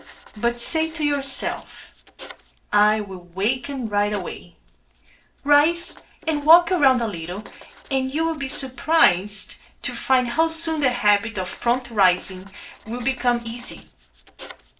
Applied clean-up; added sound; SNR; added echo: none; Writing; 20 dB; reverberation time 0.2 s.